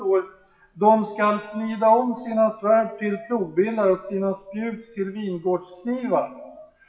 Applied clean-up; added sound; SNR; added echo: classical method WPE with log-MMSE.